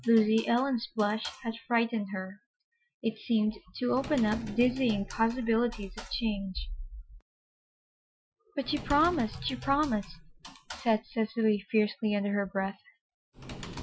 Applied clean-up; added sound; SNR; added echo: classical method Wiener filter.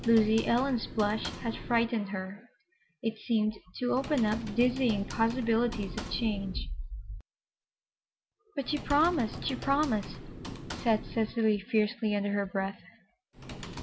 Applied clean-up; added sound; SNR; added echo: none; Computer keyboard; 12 dB; none.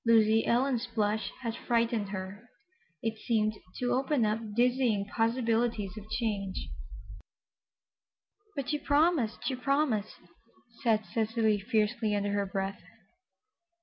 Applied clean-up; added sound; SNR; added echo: none; none; none; none.